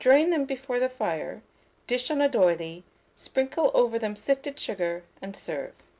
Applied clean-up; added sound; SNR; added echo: none; none; none; none.